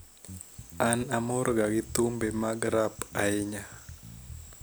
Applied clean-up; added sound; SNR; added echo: none; Bass guitar; 16 dB; none.